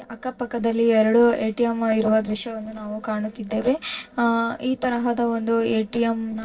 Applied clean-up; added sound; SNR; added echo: neural separator model SepFormer DNS4.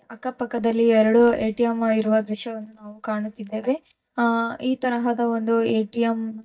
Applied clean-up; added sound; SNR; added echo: neural mask model DeepFilterNet 3.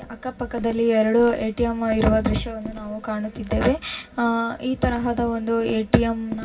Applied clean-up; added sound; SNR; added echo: none; Walk, footsteps; 20 dB; reverberation time 0.4 s.